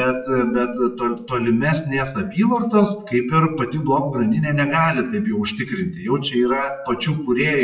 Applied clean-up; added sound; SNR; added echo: classical method WPE with log-MMSE.